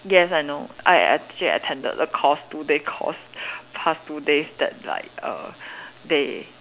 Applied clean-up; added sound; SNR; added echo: none; none; none; none.